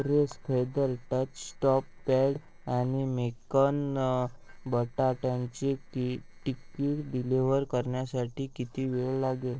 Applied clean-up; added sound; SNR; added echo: neural separator model SepFormer DNS4.